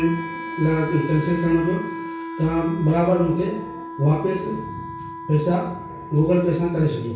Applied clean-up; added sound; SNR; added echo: none; Wind instrument, woodwind instrument; 11 dB; reverberation time 0.6 s.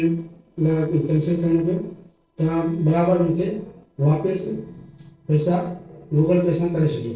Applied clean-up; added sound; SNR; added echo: neural separator model SepFormer DNS4.